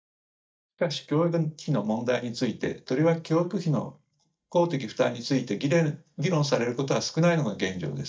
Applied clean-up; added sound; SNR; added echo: neural mask model DeepFilterNet 3.